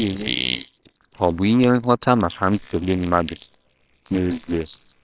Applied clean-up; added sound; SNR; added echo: neural separator model SepFormer WHAMR!.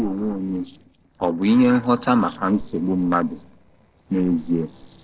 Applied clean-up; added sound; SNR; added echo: neural separator model SepFormer DNS4.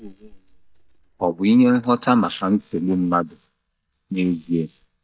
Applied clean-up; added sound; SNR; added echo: neural mask model DeepFilterNet 3.